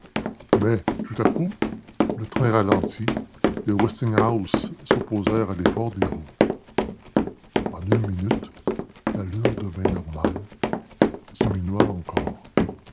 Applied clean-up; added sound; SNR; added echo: none; Run; -2 dB; none.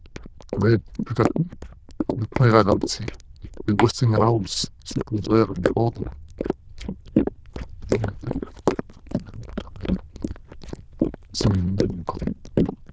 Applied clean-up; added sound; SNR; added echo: neural diffusion model UNIVERSE++.